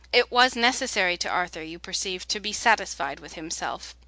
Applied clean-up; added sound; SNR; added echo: none; none; none; none.